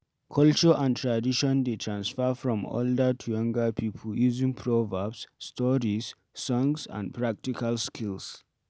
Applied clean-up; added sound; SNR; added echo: none; none; none; none.